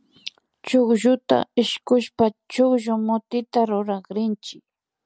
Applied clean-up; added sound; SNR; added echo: none; none; none; none.